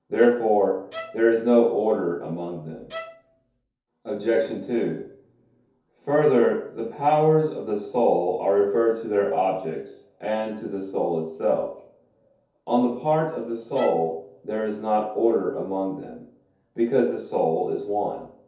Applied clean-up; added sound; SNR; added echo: none; Bowed string instrument; 16 dB; reverberation time 0.6 s.